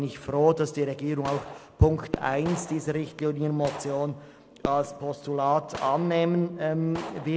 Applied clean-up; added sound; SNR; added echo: none; Gunshot, gunfire + Fireworks; 14 dB; none.